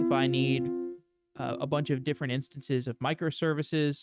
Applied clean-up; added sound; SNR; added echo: neural mask model RNNoise.